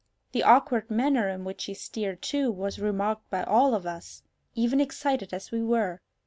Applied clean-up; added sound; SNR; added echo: none; none; none; none.